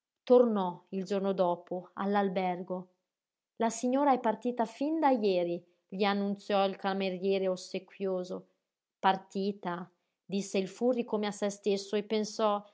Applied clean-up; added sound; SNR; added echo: none; none; none; none.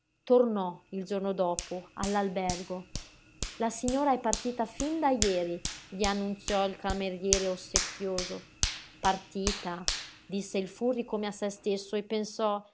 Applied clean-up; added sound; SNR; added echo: none; Hands; 7 dB; none.